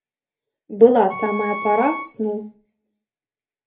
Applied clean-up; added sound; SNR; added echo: none; Wind instrument, woodwind instrument; 10 dB; reverberation time 0.3 s.